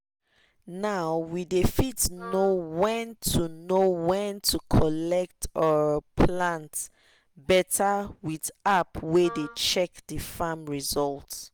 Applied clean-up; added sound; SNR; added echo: none; Wind instrument, woodwind instrument; 17 dB; none.